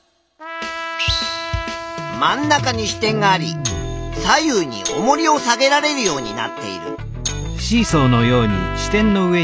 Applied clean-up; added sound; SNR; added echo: none; Trumpet; 11 dB; none.